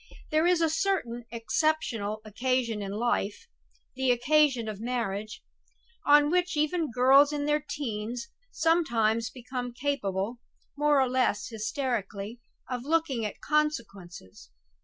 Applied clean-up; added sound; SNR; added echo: none; none; none; none.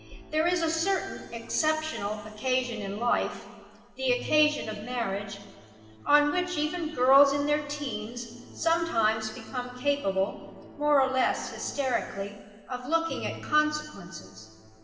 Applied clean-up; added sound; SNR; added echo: none; Musical instrument; 20 dB; reverberation time 2.0 s.